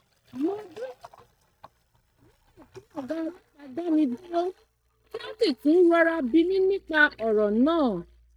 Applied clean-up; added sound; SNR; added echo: neural mask model DeepFilterNet 3.